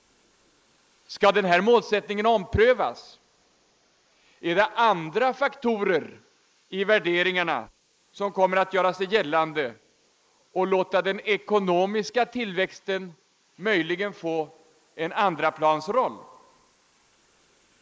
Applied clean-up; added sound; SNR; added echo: neural mask model Resemble Enhance denoiser.